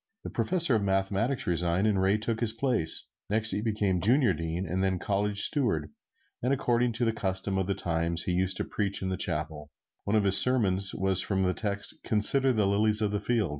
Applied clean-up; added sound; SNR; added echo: none; none; none; none.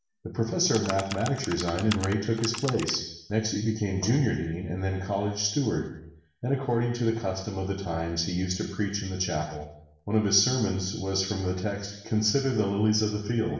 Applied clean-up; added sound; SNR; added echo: none; Computer keyboard; 10 dB; reverberation time 0.9 s.